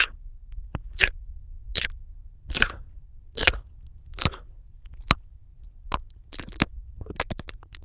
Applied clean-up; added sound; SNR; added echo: neural diffusion model UNIVERSE++.